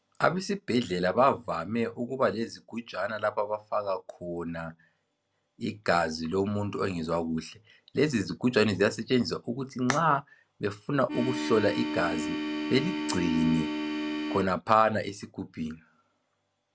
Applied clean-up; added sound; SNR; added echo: none; Organ; 3 dB; none.